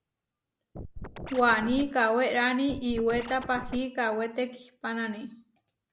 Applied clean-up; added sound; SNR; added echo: none; Scratching (performance technique); 11 dB; none.